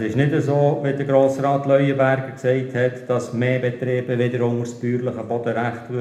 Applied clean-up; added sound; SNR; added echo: none; none; none; reverberation time 0.7 s.